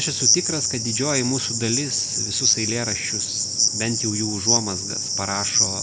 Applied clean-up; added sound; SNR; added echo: none; Cricket; -4 dB; none.